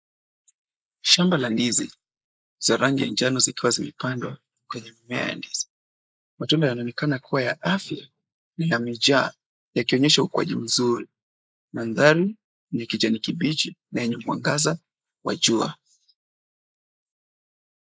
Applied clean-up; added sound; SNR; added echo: neural mask model Resemble Enhance denoiser.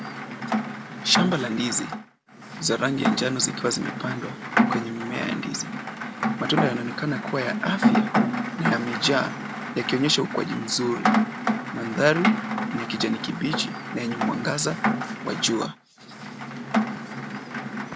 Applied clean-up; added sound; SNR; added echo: none; Rain; 0 dB; none.